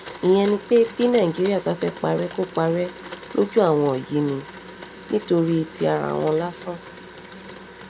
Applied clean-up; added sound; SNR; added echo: none; Domestic sounds, home sounds; 16 dB; none.